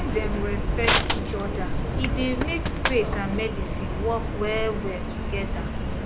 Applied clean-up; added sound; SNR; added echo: none; Crushing + Subway, metro, underground; -4 dB; none.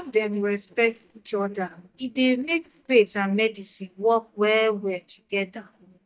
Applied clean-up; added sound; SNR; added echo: neural mask model DeepFilterNet 3.